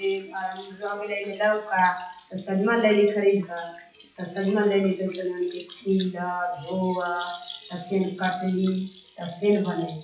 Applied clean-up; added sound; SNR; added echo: classical method WPE with log-MMSE.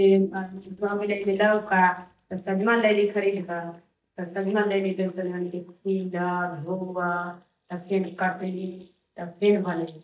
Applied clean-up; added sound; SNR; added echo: neural mask model DeepFilterNet 3.